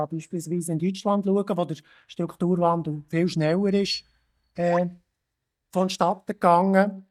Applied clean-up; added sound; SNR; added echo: neural mask model DeepFilterNet 3.